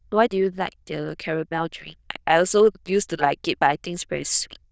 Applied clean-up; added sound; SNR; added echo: neural diffusion model UNIVERSE++.